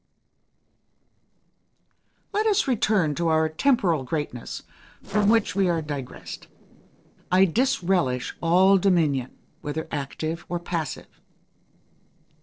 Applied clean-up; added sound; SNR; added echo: neural separator model SepFormer DNS4.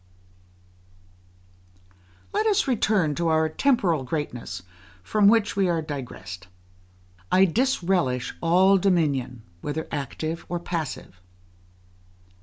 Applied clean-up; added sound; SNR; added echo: none; none; none; none.